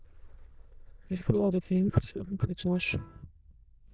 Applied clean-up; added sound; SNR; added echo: neural diffusion model UNIVERSE++.